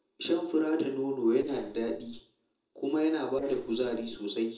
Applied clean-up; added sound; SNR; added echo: neural separator model SepFormer DNS4.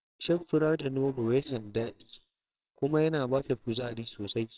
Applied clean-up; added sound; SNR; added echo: neural separator model SepFormer WHAMR!.